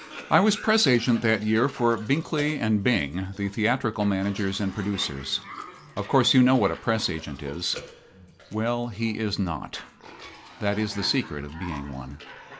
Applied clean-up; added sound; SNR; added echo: none; Cough; 18 dB; none.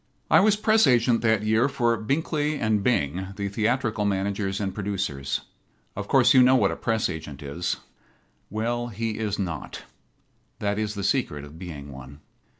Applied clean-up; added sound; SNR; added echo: none; none; none; none.